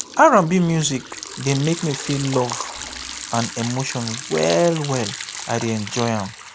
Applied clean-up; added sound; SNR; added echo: none; Liquid; 11 dB; none.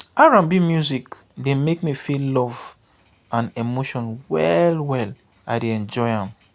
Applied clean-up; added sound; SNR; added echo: none; none; none; none.